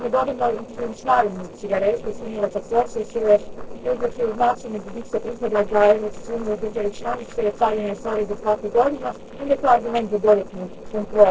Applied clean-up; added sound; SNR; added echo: neural separator model SepFormer DNS4.